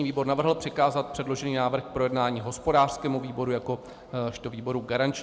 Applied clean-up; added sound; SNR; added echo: none; none; none; none.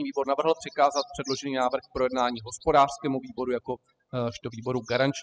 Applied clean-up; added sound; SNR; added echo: classical method spectral subtraction.